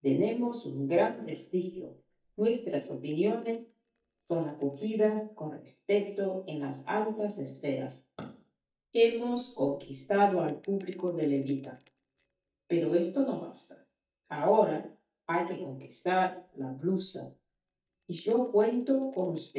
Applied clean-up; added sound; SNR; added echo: neural mask model DeepFilterNet 3.